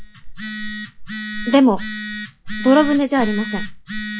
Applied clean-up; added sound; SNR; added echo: classical method log-MMSE.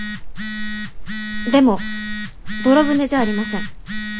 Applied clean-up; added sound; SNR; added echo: none; Telephone; 5 dB; none.